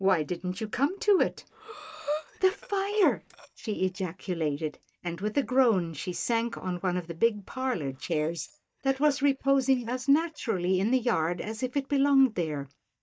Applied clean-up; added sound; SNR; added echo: neural mask model DeepFilterNet 3.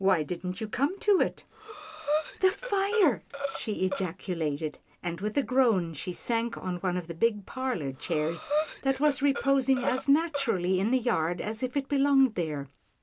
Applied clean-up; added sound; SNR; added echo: none; Breathing; 8 dB; none.